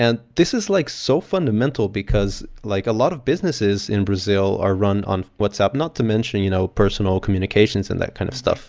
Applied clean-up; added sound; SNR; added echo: none; none; none; none.